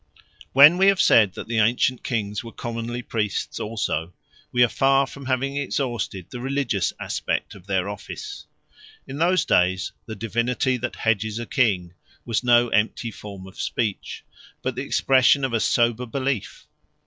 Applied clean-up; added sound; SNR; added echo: none; none; none; none.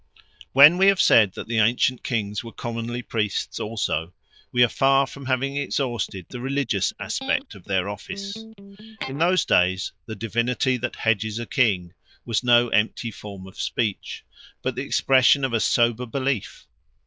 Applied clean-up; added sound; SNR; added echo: neural diffusion model UNIVERSE++.